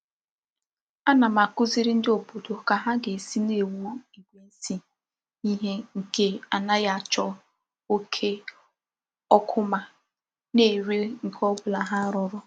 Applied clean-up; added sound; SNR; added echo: none; none; none; none.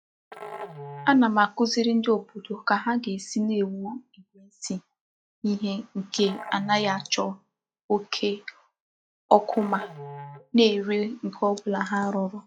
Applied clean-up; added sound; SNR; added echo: classical method log-MMSE.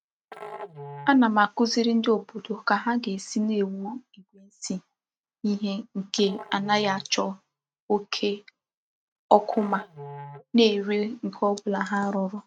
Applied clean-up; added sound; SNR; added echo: neural mask model RNNoise.